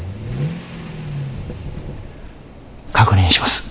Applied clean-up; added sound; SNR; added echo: none; Accelerating, revving, vroom / Vehicle; 8 dB; none.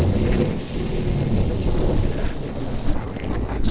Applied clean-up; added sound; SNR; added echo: neural separator model SepFormer DNS4.